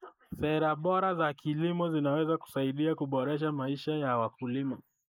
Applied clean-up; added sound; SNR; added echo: neural mask model Resemble Enhance denoiser.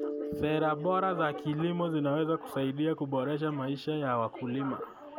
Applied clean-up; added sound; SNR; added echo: none; Mallet percussion; 12 dB; none.